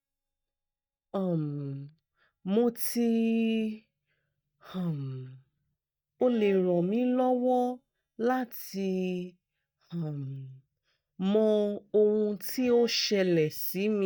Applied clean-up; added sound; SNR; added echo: neural mask model DeepFilterNet 3.